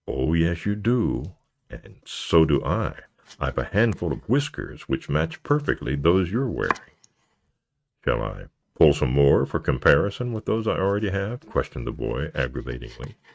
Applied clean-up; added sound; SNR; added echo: neural mask model RNNoise.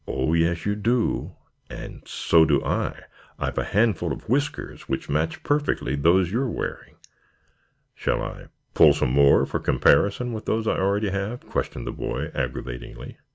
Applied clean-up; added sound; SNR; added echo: none; none; none; none.